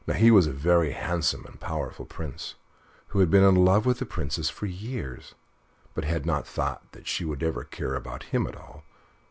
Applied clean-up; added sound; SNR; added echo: none; none; none; none.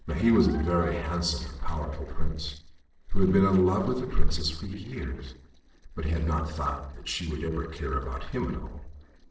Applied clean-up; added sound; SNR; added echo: neural separator model SepFormer DNS4.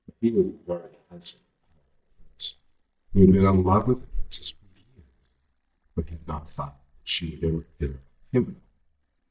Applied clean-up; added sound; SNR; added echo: neural mask model DeepFilterNet 3.